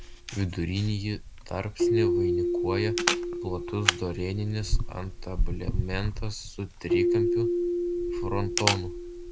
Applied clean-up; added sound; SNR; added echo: none; Camera + Keyboard (musical); -4 dB; none.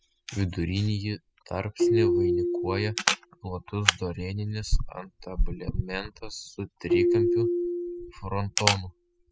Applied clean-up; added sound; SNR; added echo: classical method spectral subtraction.